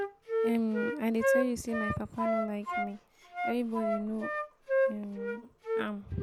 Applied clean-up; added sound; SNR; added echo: none; Wind instrument, woodwind instrument; -1 dB; none.